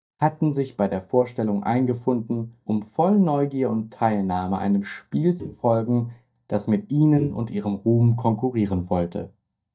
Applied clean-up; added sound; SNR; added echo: neural mask model DeepFilterNet 3.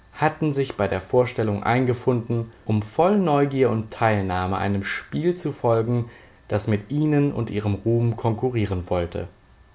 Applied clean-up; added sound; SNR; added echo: none; none; none; none.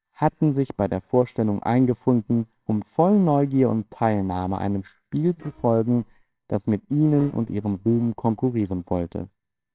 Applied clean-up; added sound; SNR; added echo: neural separator model SepFormer WHAMR!.